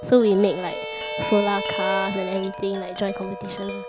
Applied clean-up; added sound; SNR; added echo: none; Wind chime + Bowed string instrument; 7 dB; none.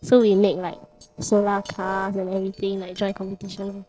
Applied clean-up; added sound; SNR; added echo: neural separator model SepFormer DNS4.